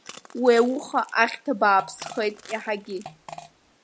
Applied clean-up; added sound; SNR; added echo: none; Crushing + Fart; 20 dB; none.